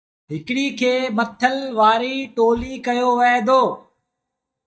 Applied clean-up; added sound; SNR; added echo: neural mask model DeepFilterNet 3.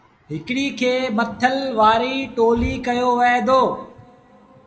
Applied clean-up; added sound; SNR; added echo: none; Breathing; 16 dB; reverberation time 1.7 s.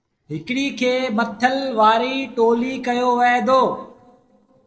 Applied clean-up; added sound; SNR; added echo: neural separator model SepFormer DNS4.